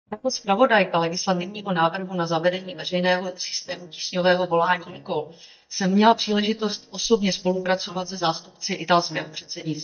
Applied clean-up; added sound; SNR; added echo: neural mask model DeepFilterNet 3.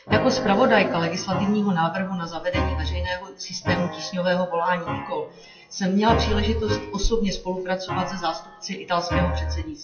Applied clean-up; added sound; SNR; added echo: classical method WPE with log-MMSE.